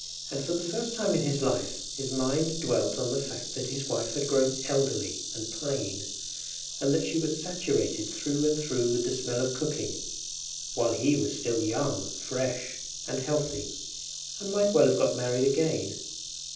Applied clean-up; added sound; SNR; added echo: none; Insect; 7 dB; reverberation time 0.6 s.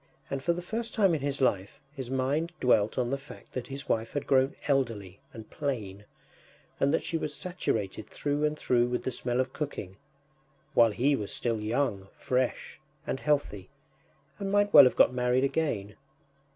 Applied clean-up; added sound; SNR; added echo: none; none; none; none.